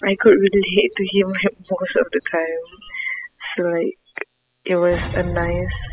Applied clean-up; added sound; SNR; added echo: classical method spectral subtraction.